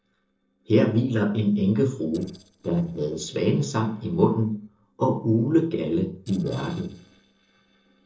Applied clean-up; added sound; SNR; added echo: neural separator model SepFormer DNS4.